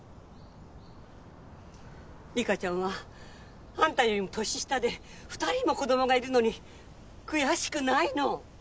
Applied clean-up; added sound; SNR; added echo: none; none; none; none.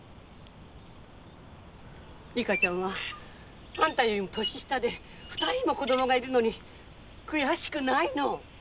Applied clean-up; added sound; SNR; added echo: none; Bird vocalization, bird call, bird song; 11 dB; none.